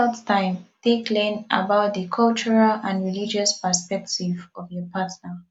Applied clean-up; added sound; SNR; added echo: none; none; none; none.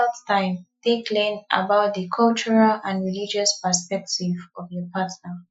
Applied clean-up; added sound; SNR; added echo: classical method Wiener filter.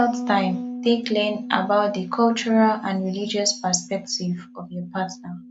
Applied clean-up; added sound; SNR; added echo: none; Bass guitar; 11 dB; none.